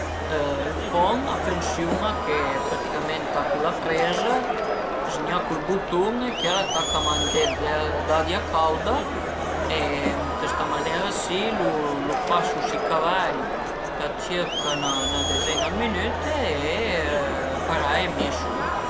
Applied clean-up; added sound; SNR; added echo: none; Crowd; -1 dB; none.